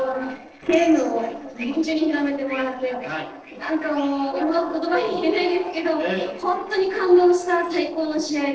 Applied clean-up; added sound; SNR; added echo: neural separator model SepFormer DNS4.